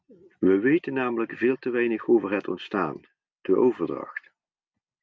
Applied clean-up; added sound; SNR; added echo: none; none; none; none.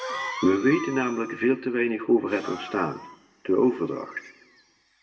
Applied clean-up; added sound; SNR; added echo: none; Cough; 13 dB; reverberation time 0.6 s.